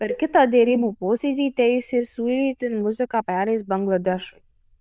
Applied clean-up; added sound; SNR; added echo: neural diffusion model UNIVERSE++.